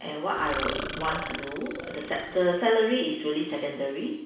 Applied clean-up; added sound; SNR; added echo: none; Burping, eructation; 8 dB; reverberation time 0.7 s.